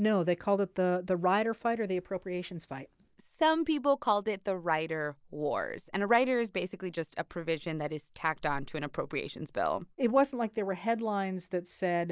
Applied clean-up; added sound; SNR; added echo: none; none; none; none.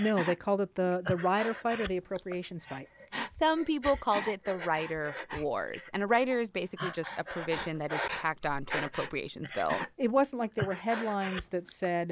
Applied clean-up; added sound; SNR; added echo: none; Breathing; 9 dB; none.